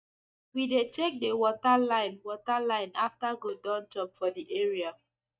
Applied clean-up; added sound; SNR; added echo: neural mask model DeepFilterNet 3.